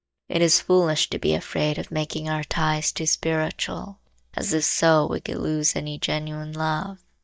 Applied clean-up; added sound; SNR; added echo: neural mask model DeepFilterNet 3.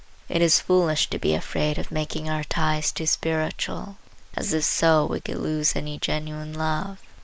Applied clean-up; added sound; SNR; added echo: neural mask model Resemble Enhance denoiser.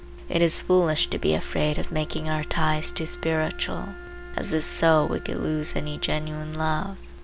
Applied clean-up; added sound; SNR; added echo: none; Wind instrument, woodwind instrument; 18 dB; none.